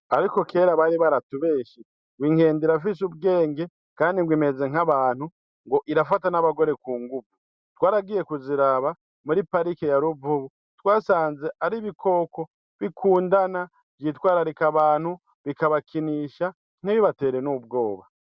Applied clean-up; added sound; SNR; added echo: none; none; none; none.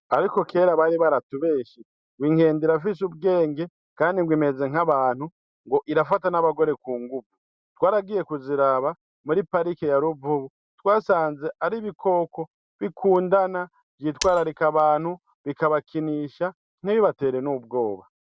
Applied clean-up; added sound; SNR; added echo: none; Shatter; 10 dB; none.